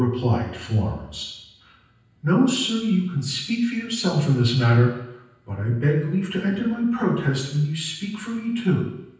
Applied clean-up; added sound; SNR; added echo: none; none; none; reverberation time 0.9 s.